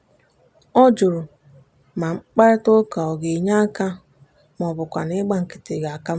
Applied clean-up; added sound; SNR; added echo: none; none; none; none.